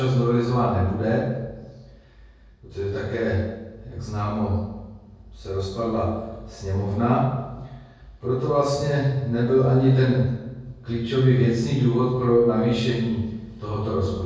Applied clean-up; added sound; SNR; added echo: none; none; none; reverberation time 1.3 s.